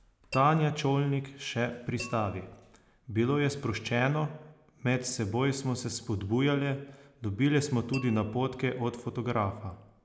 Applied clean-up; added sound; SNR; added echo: none; Tap / Glass; 19 dB; none.